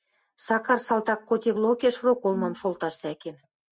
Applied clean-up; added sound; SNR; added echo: neural mask model RNNoise.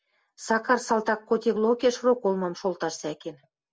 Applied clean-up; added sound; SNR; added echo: none; none; none; none.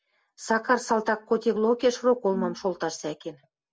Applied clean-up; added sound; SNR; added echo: none; Brass instrument; 11 dB; none.